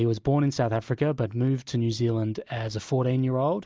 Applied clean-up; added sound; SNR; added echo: none; none; none; none.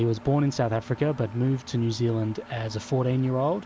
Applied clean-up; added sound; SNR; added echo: none; Engine; 20 dB; none.